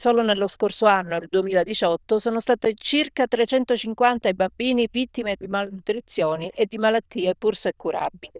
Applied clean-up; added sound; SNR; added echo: neural diffusion model UNIVERSE++.